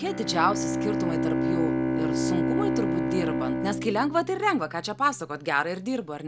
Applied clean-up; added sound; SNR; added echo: none; Bowed string instrument; 0 dB; none.